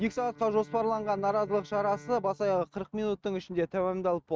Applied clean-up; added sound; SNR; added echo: neural mask model RNNoise.